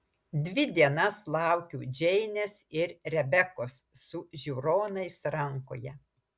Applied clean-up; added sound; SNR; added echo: none; none; none; none.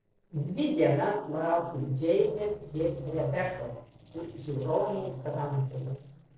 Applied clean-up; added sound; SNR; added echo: neural separator model SepFormer DNS4.